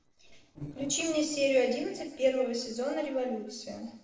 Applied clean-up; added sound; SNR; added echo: neural separator model SepFormer DNS4.